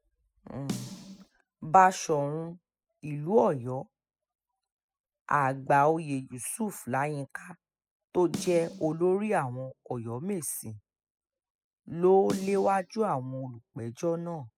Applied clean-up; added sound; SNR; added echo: classical method spectral subtraction.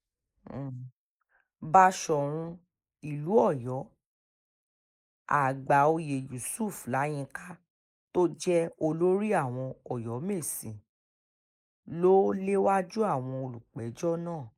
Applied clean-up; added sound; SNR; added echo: neural mask model Resemble Enhance denoiser.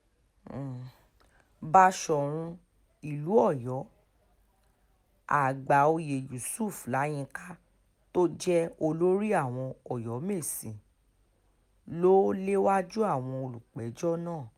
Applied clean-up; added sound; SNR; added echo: none; none; none; none.